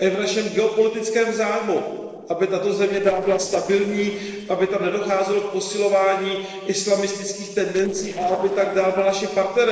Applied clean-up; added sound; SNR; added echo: neural separator model SepFormer DNS4.